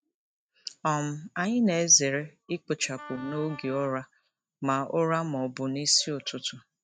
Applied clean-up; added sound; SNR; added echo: neural mask model RNNoise.